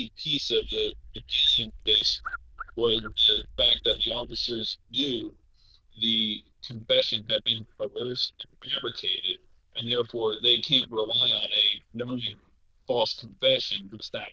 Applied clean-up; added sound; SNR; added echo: neural diffusion model UNIVERSE++.